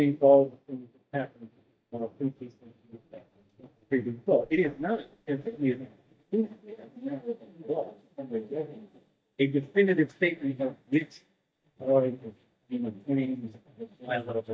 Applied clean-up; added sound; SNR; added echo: neural mask model DeepFilterNet 3.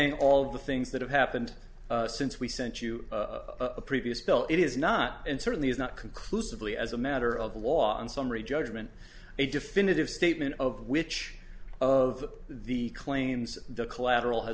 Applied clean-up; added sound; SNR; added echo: none; none; none; none.